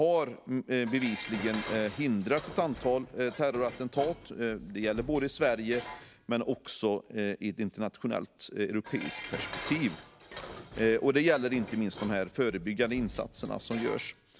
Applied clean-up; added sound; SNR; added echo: none; Dishes, pots, and pans; 14 dB; none.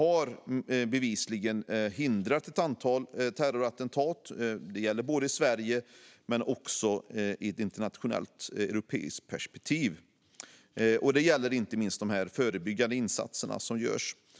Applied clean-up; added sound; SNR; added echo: none; none; none; none.